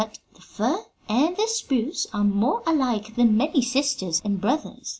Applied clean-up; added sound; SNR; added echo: none; none; none; none.